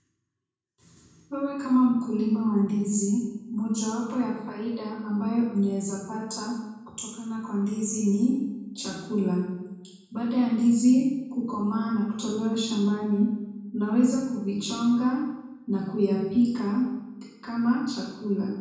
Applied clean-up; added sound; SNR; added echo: none; none; none; reverberation time 1.1 s.